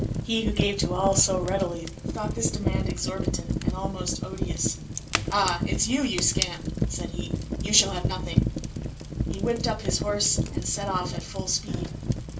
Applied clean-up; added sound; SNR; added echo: none; Fire; 0 dB; reverberation time 0.3 s.